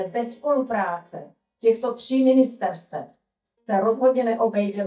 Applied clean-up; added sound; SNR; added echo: neural mask model DeepFilterNet 3.